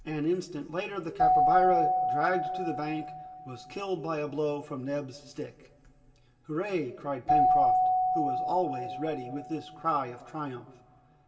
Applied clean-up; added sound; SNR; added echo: none; Keyboard (musical); -3 dB; reverberation time 2.8 s.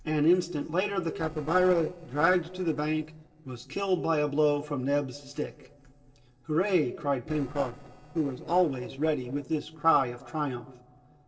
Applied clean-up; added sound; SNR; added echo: neural separator model SepFormer DNS4.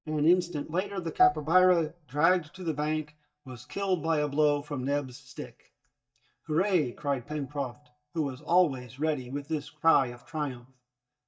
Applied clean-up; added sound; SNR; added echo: neural mask model DeepFilterNet 3.